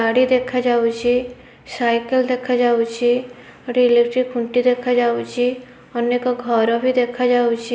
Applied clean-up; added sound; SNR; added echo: none; none; none; none.